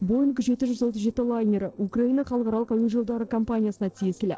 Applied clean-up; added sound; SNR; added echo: neural separator model SepFormer DNS4.